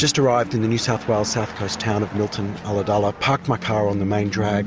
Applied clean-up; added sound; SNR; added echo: none; none; none; none.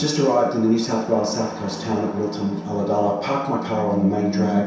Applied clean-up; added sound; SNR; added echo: none; none; none; reverberation time 0.7 s.